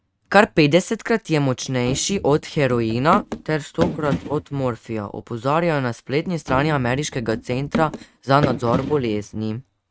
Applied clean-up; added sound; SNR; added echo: neural mask model RNNoise.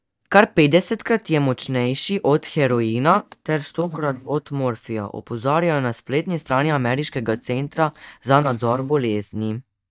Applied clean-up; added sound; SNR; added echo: neural mask model DeepFilterNet 3.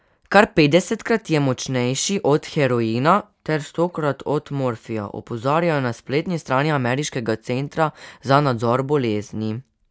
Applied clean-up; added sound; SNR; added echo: none; none; none; none.